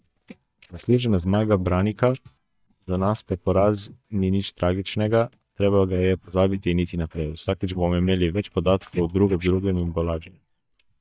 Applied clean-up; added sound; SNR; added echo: neural mask model DeepFilterNet 3.